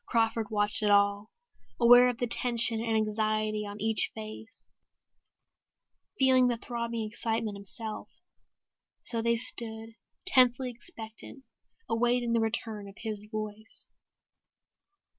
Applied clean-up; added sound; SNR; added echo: none; none; none; none.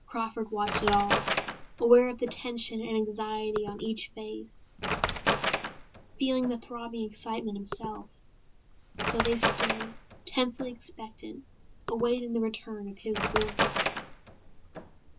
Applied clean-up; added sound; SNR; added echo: none; Wood; 3 dB; reverberation time 0.2 s.